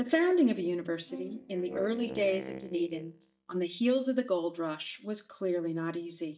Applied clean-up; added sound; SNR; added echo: neural mask model DeepFilterNet 3.